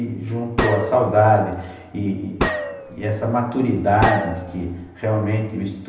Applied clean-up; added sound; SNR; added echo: none; Gunshot, gunfire; 7 dB; reverberation time 0.9 s.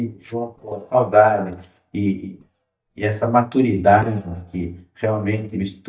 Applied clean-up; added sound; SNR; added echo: neural mask model DeepFilterNet 3.